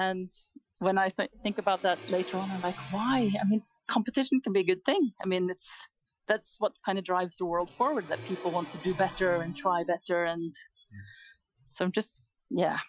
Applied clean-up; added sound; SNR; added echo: classical method Wiener filter.